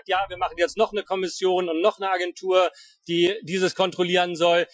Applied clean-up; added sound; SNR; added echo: classical method Wiener filter.